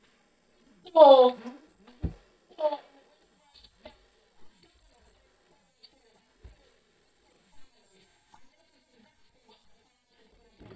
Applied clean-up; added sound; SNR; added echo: neural mask model DeepFilterNet 3.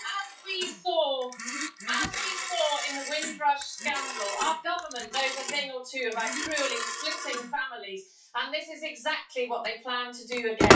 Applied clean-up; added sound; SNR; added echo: classical method WPE with log-MMSE.